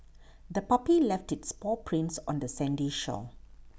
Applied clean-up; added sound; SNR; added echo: none; none; none; none.